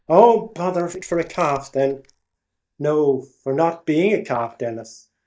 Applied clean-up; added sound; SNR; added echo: neural mask model DeepFilterNet 3.